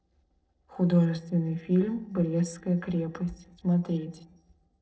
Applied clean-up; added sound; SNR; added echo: neural separator model SepFormer DNS4.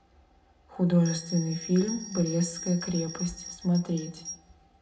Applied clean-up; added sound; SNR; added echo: none; Bell; 12 dB; reverberation time 0.7 s.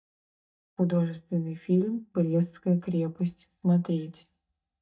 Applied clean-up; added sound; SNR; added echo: neural mask model DeepFilterNet 3.